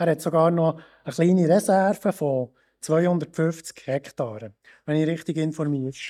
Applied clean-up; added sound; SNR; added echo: neural mask model DeepFilterNet 3.